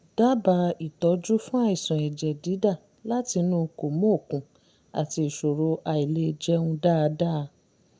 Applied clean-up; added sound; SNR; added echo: none; none; none; none.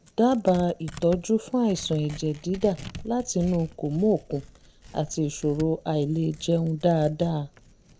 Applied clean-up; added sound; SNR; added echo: none; Tearing; 18 dB; none.